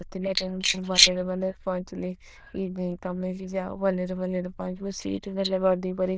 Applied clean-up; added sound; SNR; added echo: neural diffusion model UNIVERSE++.